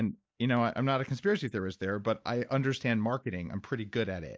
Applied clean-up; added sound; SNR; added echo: neural mask model Resemble Enhance denoiser.